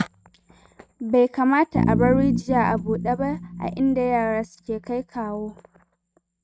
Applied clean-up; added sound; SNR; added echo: neural mask model RNNoise.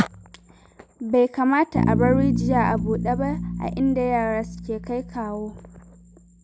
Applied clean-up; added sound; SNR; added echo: none; Bass guitar; 4 dB; none.